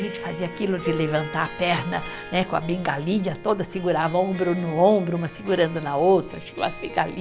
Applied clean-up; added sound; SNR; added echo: none; Harp; 13 dB; none.